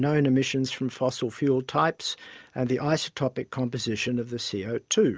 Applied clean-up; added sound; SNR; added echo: none; none; none; none.